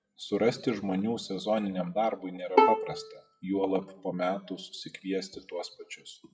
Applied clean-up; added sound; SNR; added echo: classical method WPE with log-MMSE.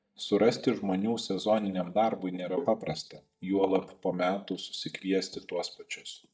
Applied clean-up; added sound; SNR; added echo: neural mask model DeepFilterNet 3.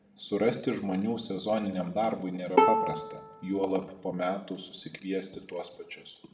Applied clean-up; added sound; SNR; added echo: none; Bowed string instrument; -1 dB; reverberation time 0.6 s.